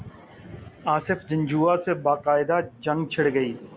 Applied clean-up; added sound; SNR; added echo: none; none; none; none.